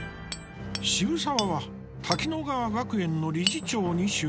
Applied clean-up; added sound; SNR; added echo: none; Hammer; 10 dB; none.